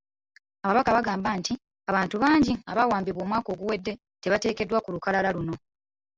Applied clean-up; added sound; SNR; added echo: none; none; none; none.